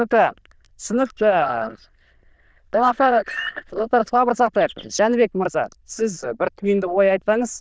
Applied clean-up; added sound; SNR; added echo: neural diffusion model UNIVERSE++.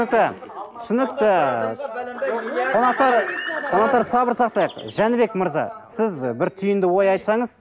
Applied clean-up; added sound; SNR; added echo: none; Bird; 11 dB; none.